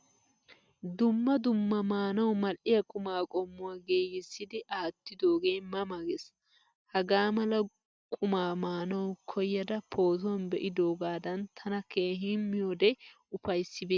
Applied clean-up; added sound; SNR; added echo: none; none; none; none.